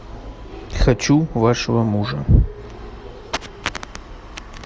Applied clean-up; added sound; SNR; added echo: none; none; none; none.